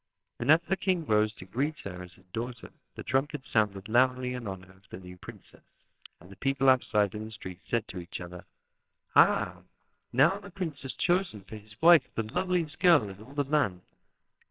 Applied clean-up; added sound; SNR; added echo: neural separator model SepFormer WHAMR!.